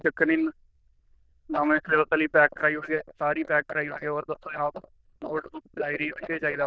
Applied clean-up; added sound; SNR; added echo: neural diffusion model UNIVERSE++.